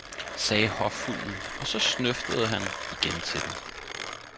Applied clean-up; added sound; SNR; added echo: none; Mechanisms; 5 dB; none.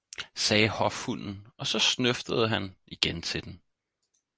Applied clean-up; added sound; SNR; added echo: none; none; none; none.